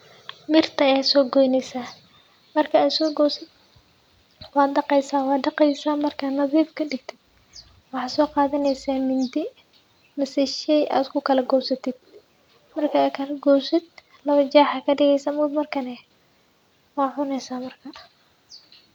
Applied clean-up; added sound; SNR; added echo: none; none; none; none.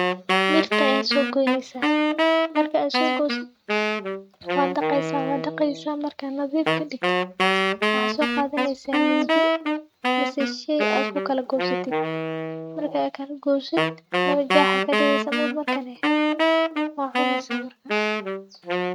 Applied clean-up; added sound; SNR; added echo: neural mask model RNNoise.